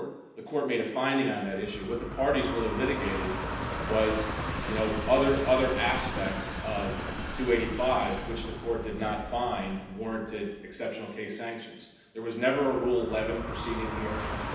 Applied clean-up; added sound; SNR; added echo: none; Train; 6 dB; reverberation time 0.9 s.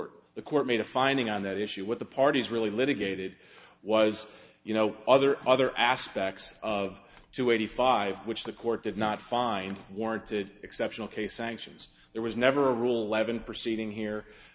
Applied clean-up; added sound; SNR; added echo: none; none; none; none.